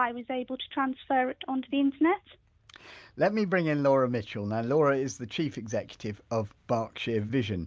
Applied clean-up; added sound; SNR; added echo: none; none; none; none.